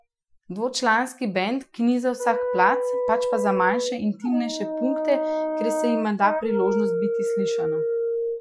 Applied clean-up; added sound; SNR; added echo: classical method Wiener filter.